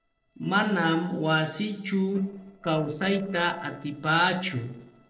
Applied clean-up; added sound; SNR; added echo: neural separator model SepFormer DNS4.